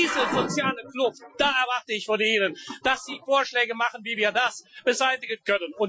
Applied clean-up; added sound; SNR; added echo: classical method Wiener filter.